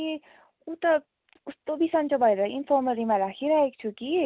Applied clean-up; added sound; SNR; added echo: none; none; none; none.